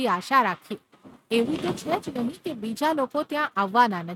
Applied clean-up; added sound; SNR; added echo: neural mask model RNNoise.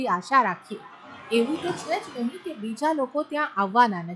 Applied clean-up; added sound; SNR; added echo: classical method log-MMSE.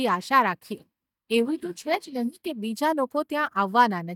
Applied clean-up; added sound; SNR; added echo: neural mask model DeepFilterNet 3.